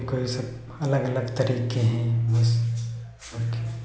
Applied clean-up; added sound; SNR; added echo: none; none; none; none.